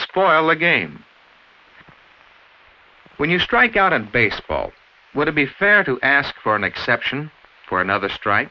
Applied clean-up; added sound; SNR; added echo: neural mask model Resemble Enhance denoiser.